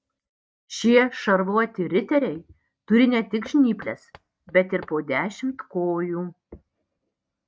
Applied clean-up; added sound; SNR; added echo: neural mask model DeepFilterNet 3.